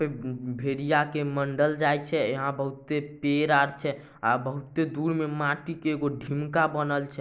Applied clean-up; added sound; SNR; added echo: none; none; none; none.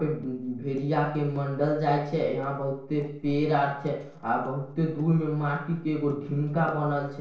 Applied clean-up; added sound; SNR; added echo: neural separator model SepFormer DNS4.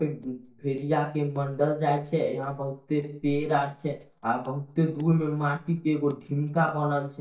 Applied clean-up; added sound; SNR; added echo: neural mask model DeepFilterNet 3.